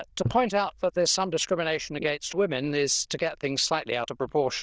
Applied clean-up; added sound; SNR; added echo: neural diffusion model UNIVERSE++.